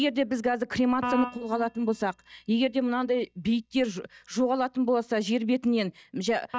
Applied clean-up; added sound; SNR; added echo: neural mask model DeepFilterNet 3.